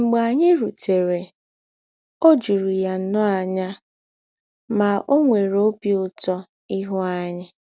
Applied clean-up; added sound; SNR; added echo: none; none; none; none.